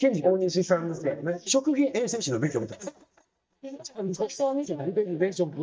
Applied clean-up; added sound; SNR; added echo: neural mask model DeepFilterNet 3.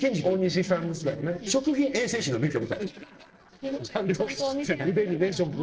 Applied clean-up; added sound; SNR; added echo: neural separator model SepFormer DNS4.